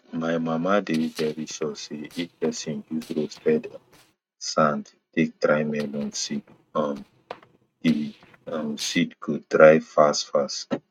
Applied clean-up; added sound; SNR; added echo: neural mask model RNNoise.